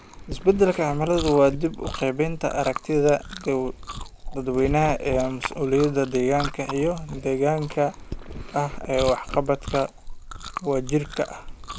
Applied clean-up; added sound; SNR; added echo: none; Chewing, mastication; 10 dB; none.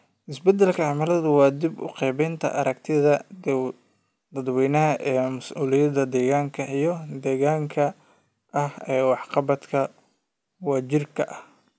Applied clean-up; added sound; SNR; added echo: none; none; none; none.